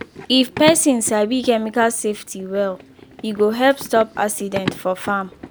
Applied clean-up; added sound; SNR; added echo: none; Run; 14 dB; none.